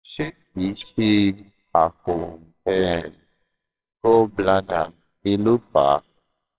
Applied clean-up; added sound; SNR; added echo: neural separator model SepFormer WHAMR!.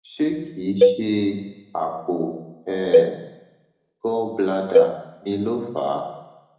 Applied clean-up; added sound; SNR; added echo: none; Cowbell; -3 dB; reverberation time 0.8 s.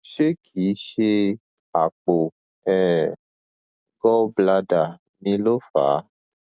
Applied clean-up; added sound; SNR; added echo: none; none; none; none.